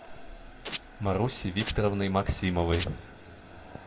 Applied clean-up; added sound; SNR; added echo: none; Domestic sounds, home sounds; 13 dB; reverberation time 2.0 s.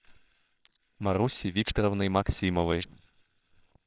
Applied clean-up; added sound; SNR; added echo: neural separator model SepFormer WHAMR!.